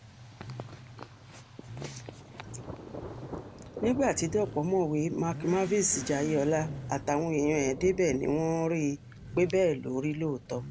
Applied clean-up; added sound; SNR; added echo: none; Motorcycle / Accelerating, revving, vroom + Thunder; 12 dB; none.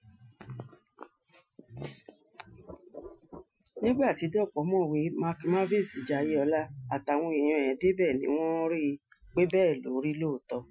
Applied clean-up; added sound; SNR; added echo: classical method Wiener filter.